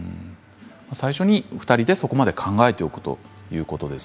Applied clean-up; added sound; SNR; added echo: none; none; none; none.